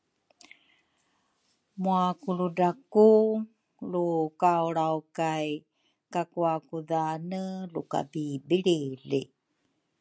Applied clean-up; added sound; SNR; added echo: none; none; none; none.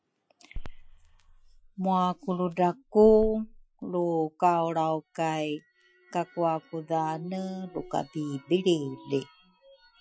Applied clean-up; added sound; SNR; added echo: classical method Wiener filter.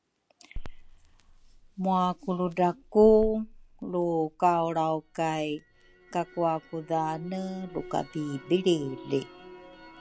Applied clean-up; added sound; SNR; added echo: none; Crackle; 16 dB; none.